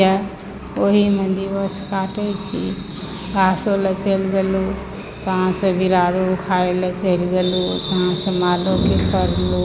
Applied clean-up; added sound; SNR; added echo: none; none; none; none.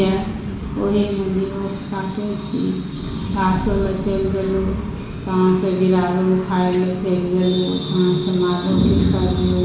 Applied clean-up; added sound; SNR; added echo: none; Thunder / Rain; 13 dB; reverberation time 0.7 s.